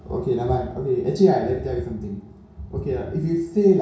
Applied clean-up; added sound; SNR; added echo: none; none; none; reverberation time 0.6 s.